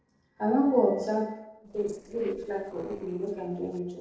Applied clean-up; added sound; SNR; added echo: neural separator model SepFormer DNS4.